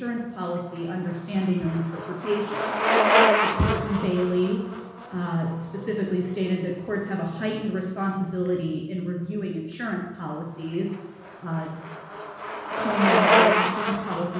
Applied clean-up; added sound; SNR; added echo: none; Bicycle; -1 dB; reverberation time 1.1 s.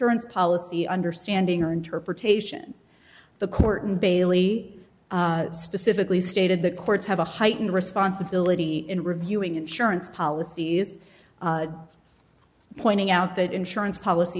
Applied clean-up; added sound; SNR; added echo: none; none; none; none.